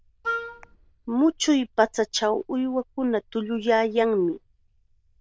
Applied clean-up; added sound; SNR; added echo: neural diffusion model UNIVERSE++.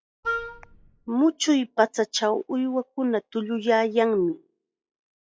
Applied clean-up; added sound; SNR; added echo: classical method log-MMSE.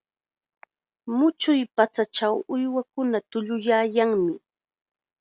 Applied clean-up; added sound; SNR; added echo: none; none; none; none.